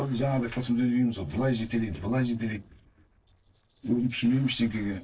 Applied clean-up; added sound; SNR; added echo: neural separator model SepFormer DNS4.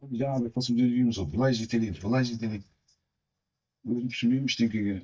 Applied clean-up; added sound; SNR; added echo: neural mask model DeepFilterNet 3.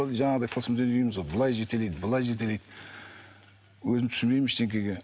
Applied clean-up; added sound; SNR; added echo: none; none; none; none.